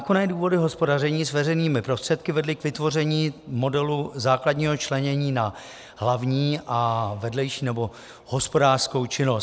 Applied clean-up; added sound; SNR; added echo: none; none; none; none.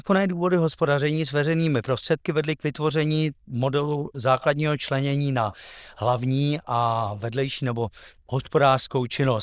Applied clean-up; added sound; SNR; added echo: neural diffusion model UNIVERSE++.